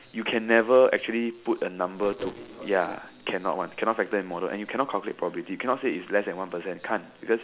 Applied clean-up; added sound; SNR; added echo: none; none; none; none.